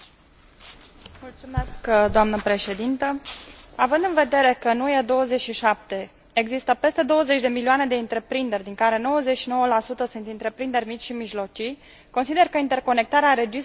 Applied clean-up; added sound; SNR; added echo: none; none; none; none.